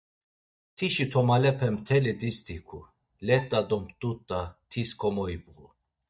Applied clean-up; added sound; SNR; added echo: neural mask model DeepFilterNet 3.